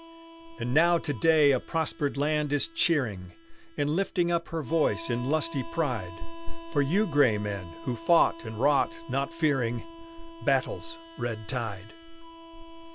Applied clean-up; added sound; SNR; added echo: none; Harmonica; 17 dB; none.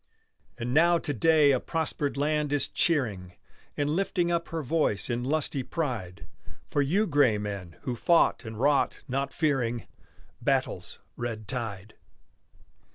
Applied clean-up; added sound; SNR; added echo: none; none; none; none.